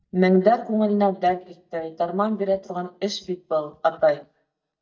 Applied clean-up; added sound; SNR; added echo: neural mask model DeepFilterNet 3.